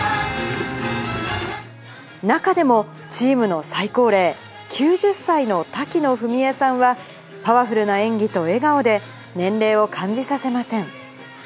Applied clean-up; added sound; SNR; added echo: none; none; none; none.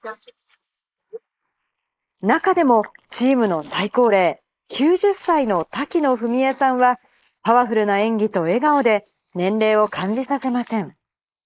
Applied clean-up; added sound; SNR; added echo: neural mask model Resemble Enhance denoiser.